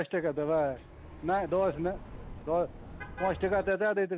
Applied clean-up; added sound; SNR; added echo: none; Car passing by; 14 dB; none.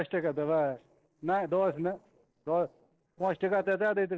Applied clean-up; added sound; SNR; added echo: neural separator model SepFormer DNS4.